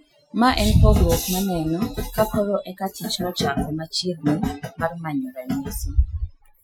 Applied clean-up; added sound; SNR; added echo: classical method Wiener filter.